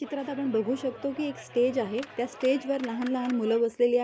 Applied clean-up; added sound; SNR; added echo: none; Clapping; 17 dB; none.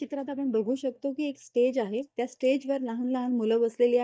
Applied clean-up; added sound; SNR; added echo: neural mask model DeepFilterNet 3.